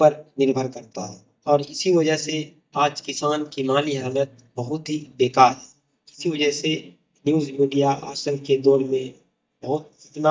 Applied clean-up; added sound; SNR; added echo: neural mask model DeepFilterNet 3.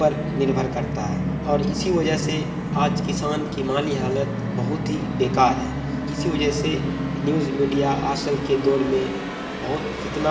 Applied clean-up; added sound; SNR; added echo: none; Musical instrument; 2 dB; reverberation time 1.3 s.